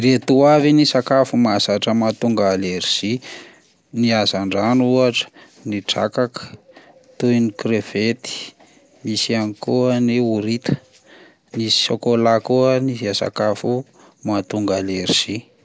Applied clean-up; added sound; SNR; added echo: none; none; none; none.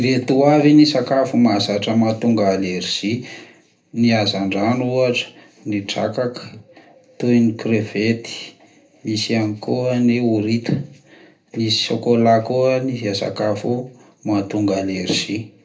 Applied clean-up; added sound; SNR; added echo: none; none; none; reverberation time 0.3 s.